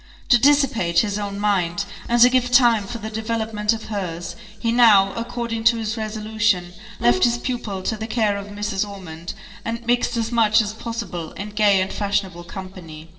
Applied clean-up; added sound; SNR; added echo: none; Bowed string instrument; 9 dB; reverberation time 2.4 s.